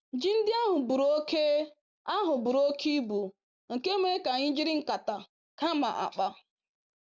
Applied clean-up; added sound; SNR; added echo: none; none; none; none.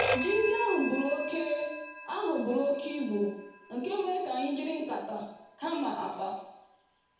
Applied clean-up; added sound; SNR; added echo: none; Telephone; 2 dB; reverberation time 0.8 s.